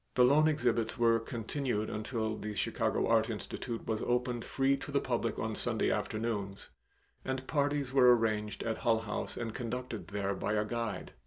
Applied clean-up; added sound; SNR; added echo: none; none; none; none.